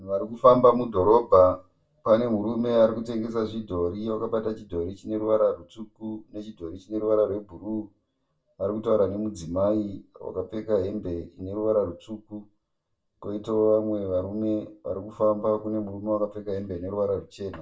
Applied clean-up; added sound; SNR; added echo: none; none; none; reverberation time 0.1 s.